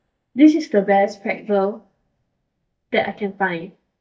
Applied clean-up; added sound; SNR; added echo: neural mask model DeepFilterNet 3.